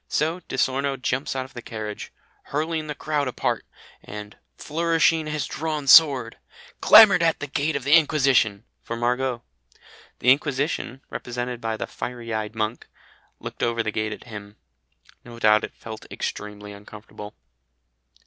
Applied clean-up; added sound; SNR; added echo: none; none; none; none.